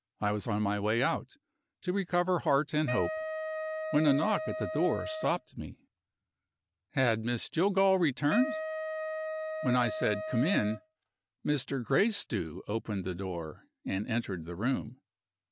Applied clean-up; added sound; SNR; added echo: none; Wind instrument, woodwind instrument; 6 dB; none.